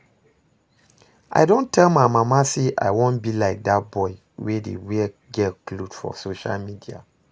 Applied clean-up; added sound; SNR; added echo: none; none; none; none.